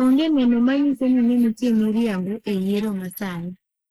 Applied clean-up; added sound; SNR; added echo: neural mask model Resemble Enhance denoiser.